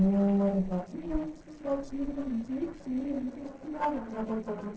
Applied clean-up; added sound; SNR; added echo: neural separator model SepFormer DNS4.